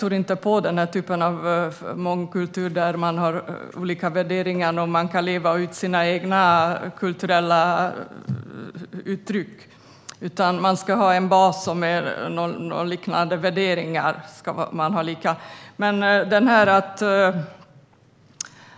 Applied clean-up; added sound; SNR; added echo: none; none; none; none.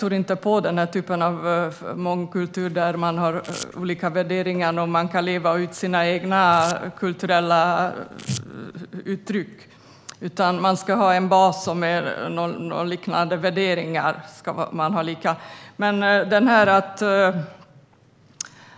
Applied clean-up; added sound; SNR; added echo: none; Domestic sounds, home sounds; 18 dB; none.